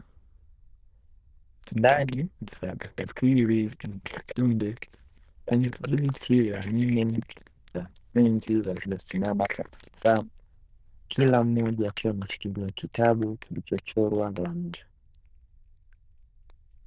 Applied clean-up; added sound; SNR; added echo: neural diffusion model UNIVERSE++.